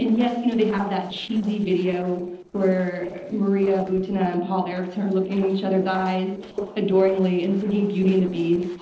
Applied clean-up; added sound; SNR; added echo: neural separator model SepFormer DNS4.